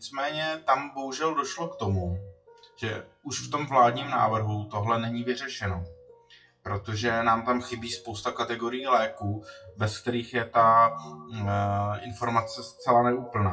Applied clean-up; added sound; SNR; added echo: classical method WPE with log-MMSE.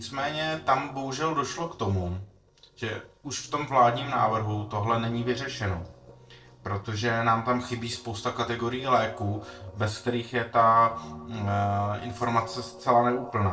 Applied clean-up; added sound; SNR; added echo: neural separator model SepFormer DNS4.